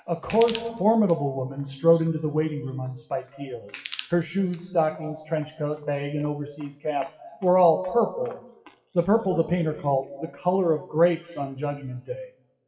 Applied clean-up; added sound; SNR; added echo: classical method WPE with log-MMSE.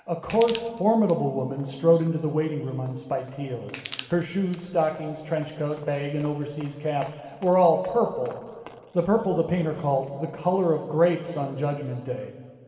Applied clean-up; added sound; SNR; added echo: none; Crushing; 17 dB; reverberation time 2.1 s.